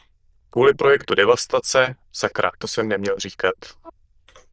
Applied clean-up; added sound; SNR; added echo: neural diffusion model UNIVERSE++.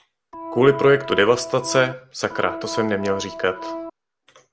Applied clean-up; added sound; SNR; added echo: none; Organ; 10 dB; none.